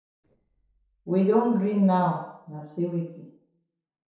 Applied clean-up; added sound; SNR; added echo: neural separator model SepFormer DNS4.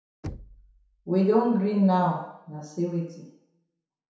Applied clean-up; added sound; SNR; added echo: none; Knock; 18 dB; reverberation time 0.7 s.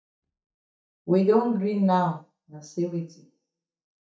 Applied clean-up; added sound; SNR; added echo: neural mask model DeepFilterNet 3.